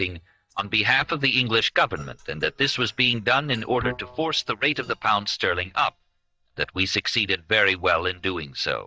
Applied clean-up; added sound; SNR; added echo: neural mask model DeepFilterNet 3.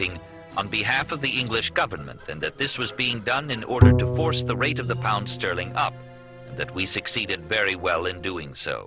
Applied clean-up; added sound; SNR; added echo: none; Bowed string instrument; -3 dB; none.